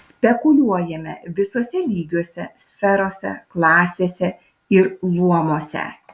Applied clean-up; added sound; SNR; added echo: none; none; none; none.